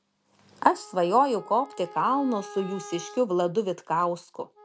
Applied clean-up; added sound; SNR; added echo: none; Wind instrument, woodwind instrument; 20 dB; none.